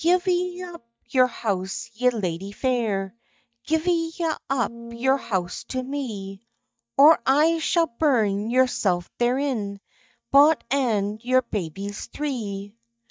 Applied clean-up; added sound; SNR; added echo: neural mask model DeepFilterNet 3.